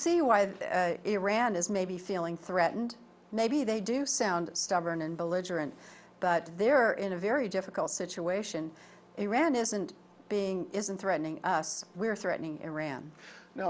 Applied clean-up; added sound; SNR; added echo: none; none; none; none.